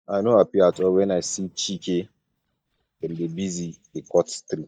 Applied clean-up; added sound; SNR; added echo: neural mask model DeepFilterNet 3.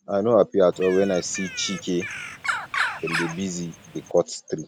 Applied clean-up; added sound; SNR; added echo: none; Bird; 7 dB; none.